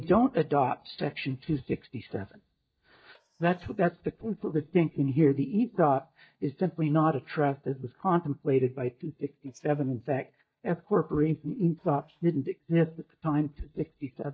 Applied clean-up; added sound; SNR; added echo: neural mask model DeepFilterNet 3.